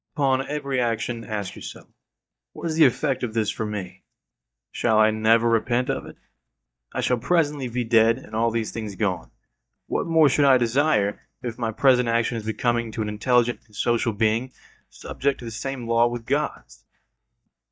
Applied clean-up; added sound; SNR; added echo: neural mask model DeepFilterNet 3.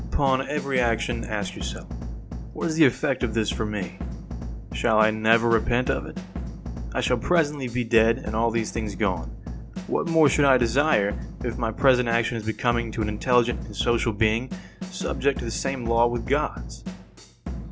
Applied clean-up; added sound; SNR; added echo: none; Drum / Drum kit; 8 dB; none.